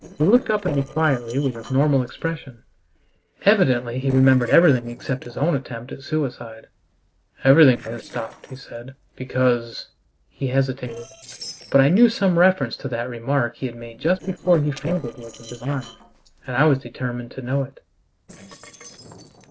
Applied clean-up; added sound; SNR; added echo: neural separator model SepFormer DNS4.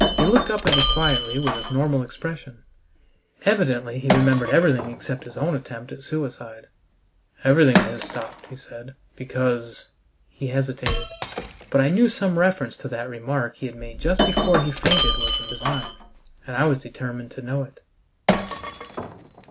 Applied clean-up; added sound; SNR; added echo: none; Shatter; 0 dB; none.